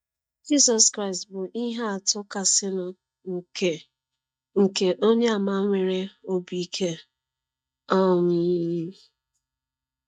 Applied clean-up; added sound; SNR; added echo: neural mask model DeepFilterNet 3.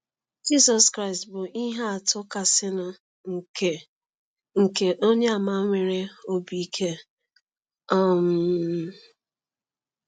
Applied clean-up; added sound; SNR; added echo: none; none; none; none.